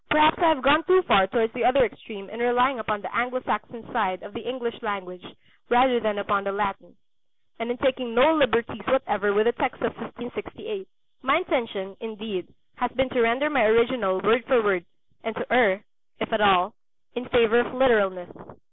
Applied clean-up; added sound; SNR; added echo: none; none; none; none.